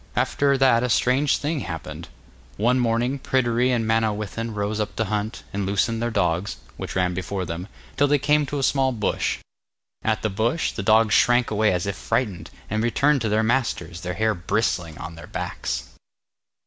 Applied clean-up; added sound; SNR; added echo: none; none; none; none.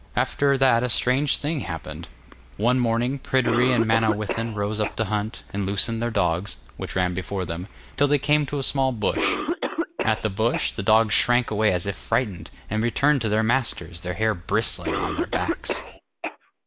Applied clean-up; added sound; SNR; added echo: none; Cough; 9 dB; none.